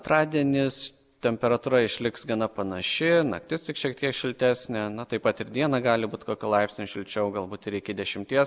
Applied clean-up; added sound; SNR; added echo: none; none; none; none.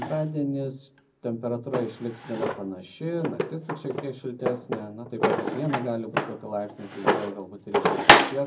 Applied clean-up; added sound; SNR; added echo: none; Drawer open or close; -4 dB; reverberation time 0.4 s.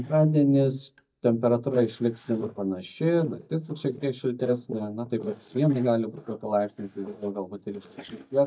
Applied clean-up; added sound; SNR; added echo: neural mask model DeepFilterNet 3.